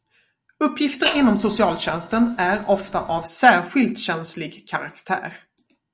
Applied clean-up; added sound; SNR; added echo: neural mask model Resemble Enhance denoiser.